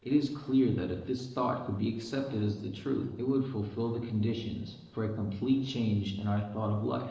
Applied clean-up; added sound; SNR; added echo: neural separator model SepFormer DNS4.